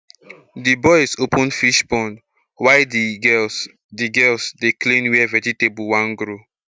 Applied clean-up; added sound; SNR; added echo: none; none; none; none.